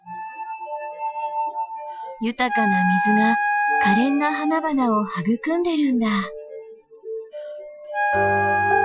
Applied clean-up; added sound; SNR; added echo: classical method Wiener filter.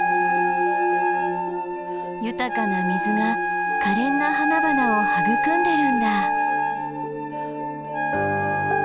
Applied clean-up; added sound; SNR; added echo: none; Wind instrument, woodwind instrument; -2 dB; none.